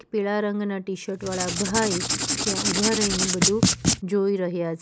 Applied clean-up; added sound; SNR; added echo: none; Writing; -2 dB; none.